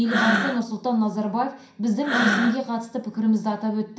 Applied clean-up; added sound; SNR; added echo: none; Breathing; 4 dB; reverberation time 0.5 s.